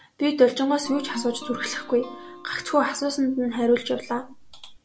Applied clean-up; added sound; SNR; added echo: none; Guitar; 16 dB; none.